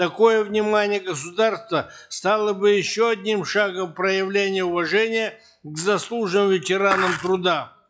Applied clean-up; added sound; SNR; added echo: classical method log-MMSE.